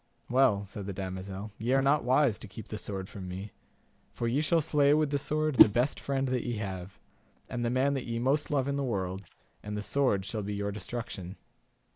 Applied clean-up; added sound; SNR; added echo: neural mask model Resemble Enhance denoiser.